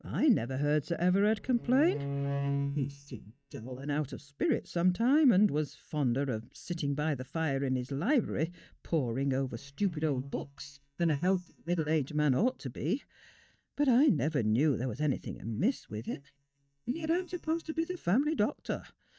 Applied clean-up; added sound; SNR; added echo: neural mask model DeepFilterNet 3.